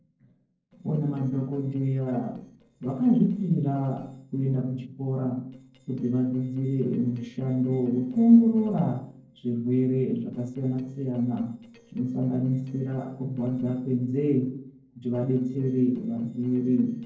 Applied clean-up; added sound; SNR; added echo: neural separator model SepFormer DNS4.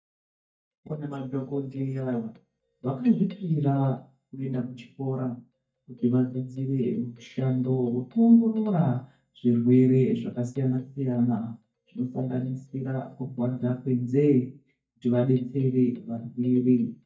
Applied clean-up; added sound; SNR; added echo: neural mask model DeepFilterNet 3.